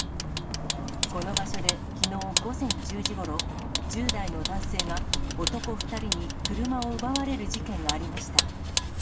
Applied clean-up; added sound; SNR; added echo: none; Vehicle; -3 dB; reverberation time 2.4 s.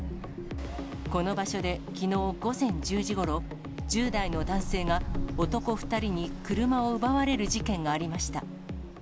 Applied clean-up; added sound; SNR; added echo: none; none; none; none.